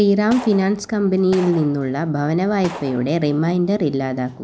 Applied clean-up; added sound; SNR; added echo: none; Gunshot, gunfire; 18 dB; none.